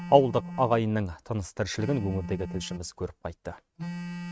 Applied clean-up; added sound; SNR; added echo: neural mask model RNNoise.